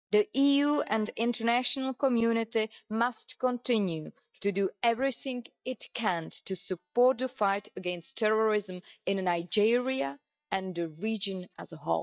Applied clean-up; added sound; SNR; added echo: neural mask model DeepFilterNet 3.